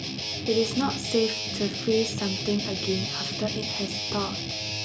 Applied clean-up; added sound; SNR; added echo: none; Guitar; 2 dB; none.